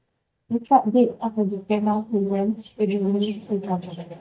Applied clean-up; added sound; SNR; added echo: neural mask model DeepFilterNet 3.